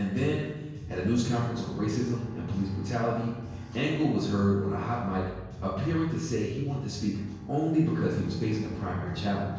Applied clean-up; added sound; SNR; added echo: none; Bowed string instrument; 17 dB; reverberation time 1.0 s.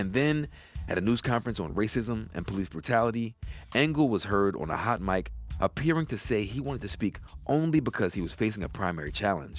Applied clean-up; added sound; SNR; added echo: none; none; none; none.